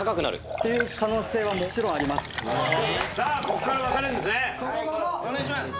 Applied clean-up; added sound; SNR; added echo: none; Liquid; 8 dB; none.